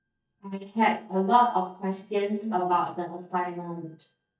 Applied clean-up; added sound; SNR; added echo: neural mask model DeepFilterNet 3.